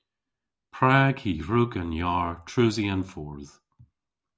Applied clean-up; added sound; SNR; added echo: none; none; none; none.